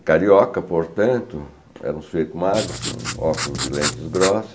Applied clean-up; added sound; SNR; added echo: none; Writing; 7 dB; none.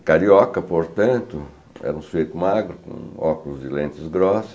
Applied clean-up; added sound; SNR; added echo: none; none; none; none.